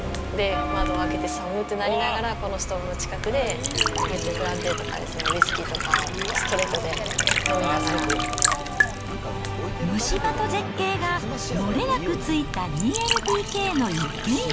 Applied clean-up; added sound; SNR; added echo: none; Liquid + Bell; 1 dB; none.